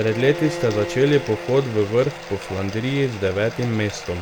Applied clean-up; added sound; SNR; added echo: none; Bowed string instrument + Bathtub (filling or washing); 11 dB; none.